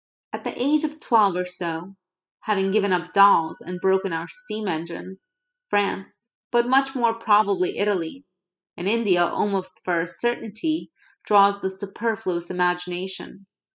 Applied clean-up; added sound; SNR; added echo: classical method spectral subtraction.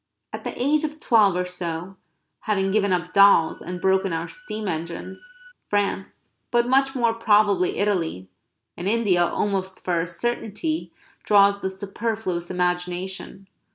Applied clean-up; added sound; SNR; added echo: none; Organ; 15 dB; none.